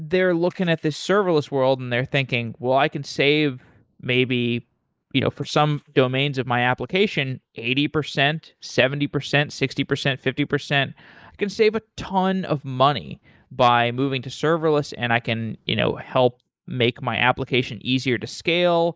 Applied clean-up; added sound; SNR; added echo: neural mask model Resemble Enhance denoiser.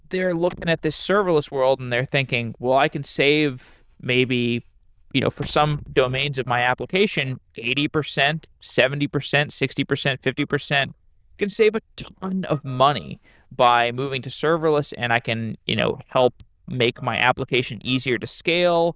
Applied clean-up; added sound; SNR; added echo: neural diffusion model UNIVERSE++.